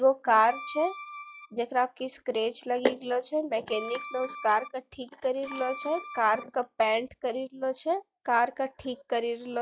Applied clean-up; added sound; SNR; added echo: classical method log-MMSE.